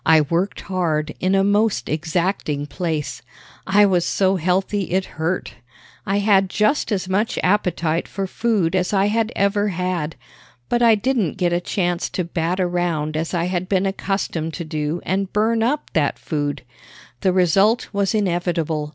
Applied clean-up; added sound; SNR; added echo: none; none; none; none.